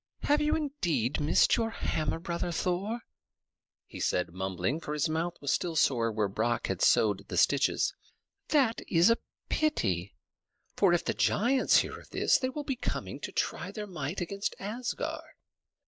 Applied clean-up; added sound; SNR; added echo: neural mask model Resemble Enhance denoiser.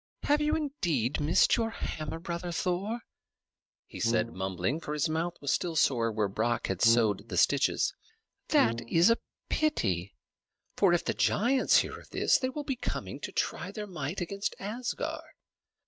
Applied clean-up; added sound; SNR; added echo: neural mask model RNNoise.